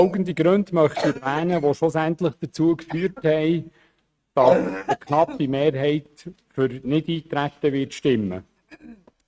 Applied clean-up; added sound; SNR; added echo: neural mask model RNNoise.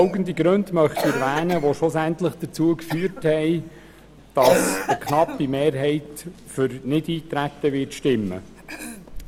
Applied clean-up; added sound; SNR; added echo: none; Cough; 8 dB; none.